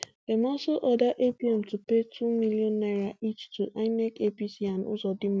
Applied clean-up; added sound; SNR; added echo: none; none; none; none.